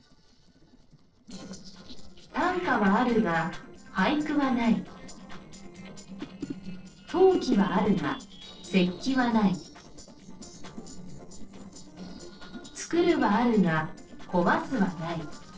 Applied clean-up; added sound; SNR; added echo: neural separator model SepFormer DNS4.